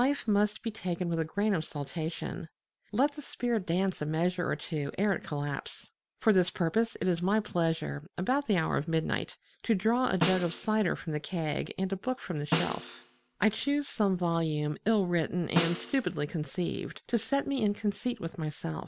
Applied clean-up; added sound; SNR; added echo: none; Snare drum; 7 dB; none.